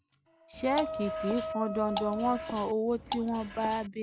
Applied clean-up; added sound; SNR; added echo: none; Wind instrument, woodwind instrument + Drip / Water; 6 dB; none.